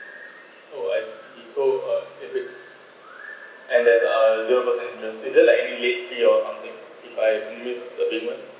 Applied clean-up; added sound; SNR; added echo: none; none; none; none.